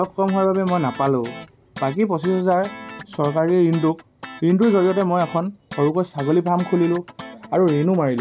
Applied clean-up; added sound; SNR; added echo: none; Guitar; 18 dB; none.